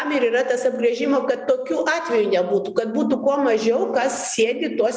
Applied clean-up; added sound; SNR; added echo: none; none; none; none.